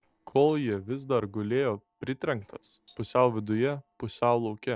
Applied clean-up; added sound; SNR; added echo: neural separator model SepFormer DNS4.